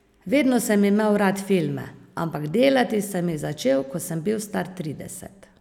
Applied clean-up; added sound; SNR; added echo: none; none; none; none.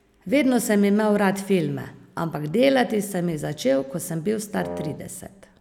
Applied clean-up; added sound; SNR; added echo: none; Wind instrument, woodwind instrument; 12 dB; none.